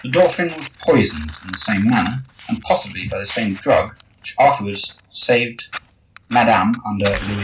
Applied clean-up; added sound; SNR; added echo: none; Fire; 15 dB; reverberation time 0.2 s.